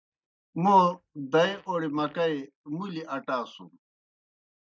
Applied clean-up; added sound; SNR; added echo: neural mask model DeepFilterNet 3.